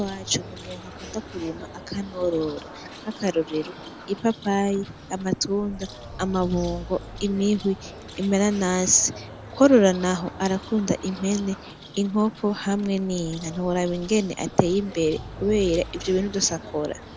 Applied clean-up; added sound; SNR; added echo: none; Engine / Car + Bird; 15 dB; none.